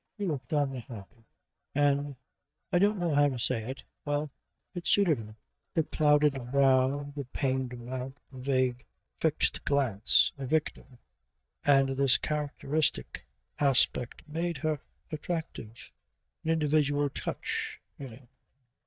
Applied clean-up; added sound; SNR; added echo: neural mask model DeepFilterNet 3.